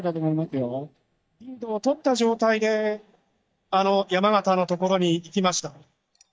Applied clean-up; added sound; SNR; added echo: neural mask model DeepFilterNet 3.